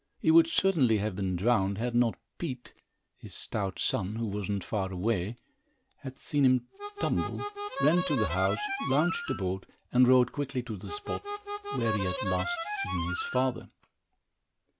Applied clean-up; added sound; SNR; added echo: none; Harmonica; 5 dB; none.